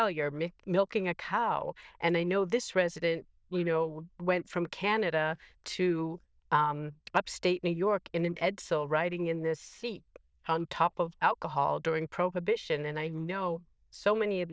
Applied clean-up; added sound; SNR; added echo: neural diffusion model UNIVERSE++.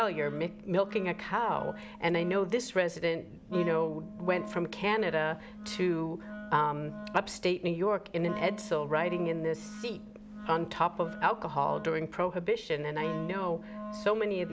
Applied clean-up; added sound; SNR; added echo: none; Wind instrument, woodwind instrument; 12 dB; none.